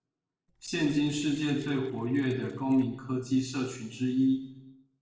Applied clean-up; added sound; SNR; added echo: neural separator model SepFormer DNS4.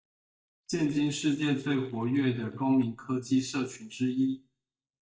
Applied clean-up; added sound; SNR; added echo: neural mask model DeepFilterNet 3.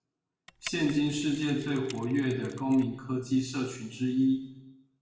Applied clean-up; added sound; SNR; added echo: none; Mechanisms; 19 dB; reverberation time 1.1 s.